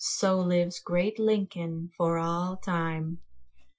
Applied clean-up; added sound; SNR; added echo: classical method Wiener filter.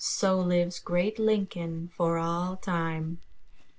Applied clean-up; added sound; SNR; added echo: none; Chirp, tweet; 14 dB; none.